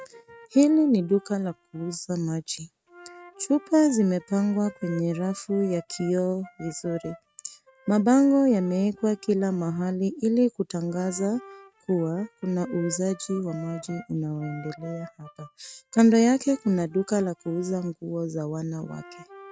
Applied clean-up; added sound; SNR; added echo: neural mask model RNNoise.